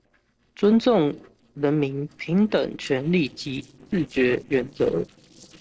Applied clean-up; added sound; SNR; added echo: neural separator model SepFormer DNS4.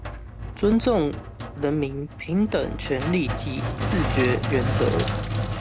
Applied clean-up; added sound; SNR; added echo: none; Sink (filling or washing); 2 dB; none.